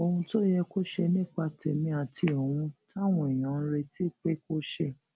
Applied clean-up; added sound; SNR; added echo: none; none; none; none.